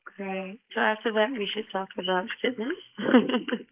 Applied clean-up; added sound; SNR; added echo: neural mask model Resemble Enhance denoiser.